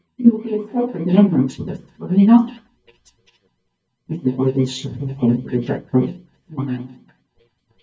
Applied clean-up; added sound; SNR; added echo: neural mask model DeepFilterNet 3.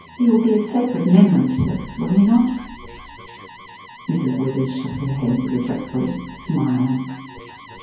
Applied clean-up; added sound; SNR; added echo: none; Alarm; 20 dB; reverberation time 0.9 s.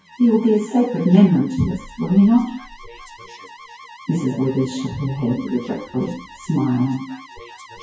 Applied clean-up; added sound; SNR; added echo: classical method WPE with log-MMSE.